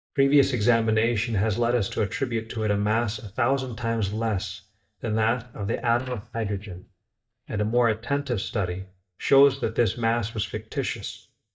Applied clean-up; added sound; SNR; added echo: neural mask model DeepFilterNet 3.